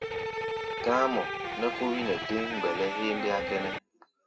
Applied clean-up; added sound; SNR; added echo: none; Electric guitar; 2 dB; reverberation time 0.2 s.